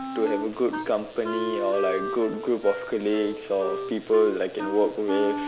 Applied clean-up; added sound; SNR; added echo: none; Wind instrument, woodwind instrument; 7 dB; none.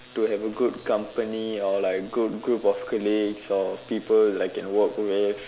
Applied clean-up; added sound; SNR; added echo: none; none; none; none.